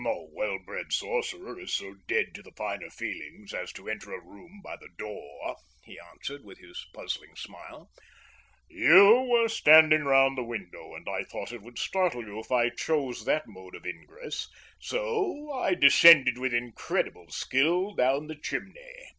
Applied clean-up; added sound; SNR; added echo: none; none; none; none.